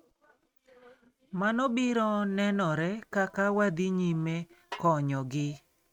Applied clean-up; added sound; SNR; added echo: neural mask model RNNoise.